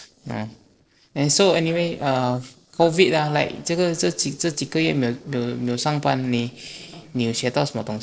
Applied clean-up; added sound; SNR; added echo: neural separator model SepFormer DNS4.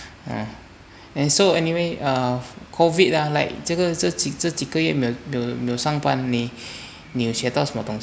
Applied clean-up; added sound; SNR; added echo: none; none; none; none.